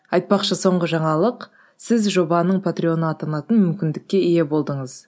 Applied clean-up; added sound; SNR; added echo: none; none; none; none.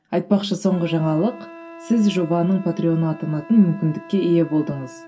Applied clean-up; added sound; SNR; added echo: none; Wind instrument, woodwind instrument; 19 dB; reverberation time 0.2 s.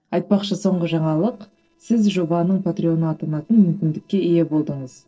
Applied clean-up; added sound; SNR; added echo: neural separator model SepFormer DNS4.